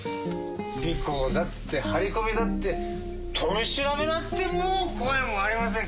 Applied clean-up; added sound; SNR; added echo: none; Idling / Engine starting / Door / Car; 8 dB; none.